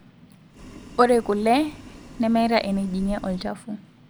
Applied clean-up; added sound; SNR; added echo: none; Boiling; 17 dB; none.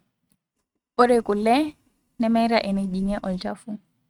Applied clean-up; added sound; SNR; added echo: neural mask model RNNoise.